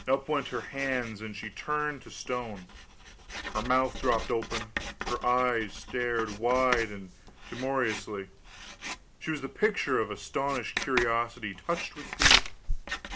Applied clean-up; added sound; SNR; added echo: none; Writing; 3 dB; none.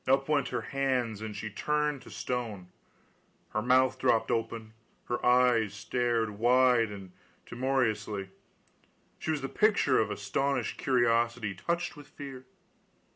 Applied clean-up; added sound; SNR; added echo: none; none; none; none.